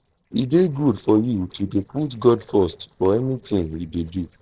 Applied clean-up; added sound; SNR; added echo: neural separator model SepFormer DNS4.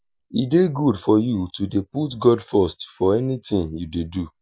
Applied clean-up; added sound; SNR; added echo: none; none; none; none.